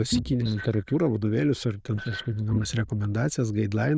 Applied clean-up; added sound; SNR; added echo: neural diffusion model UNIVERSE++.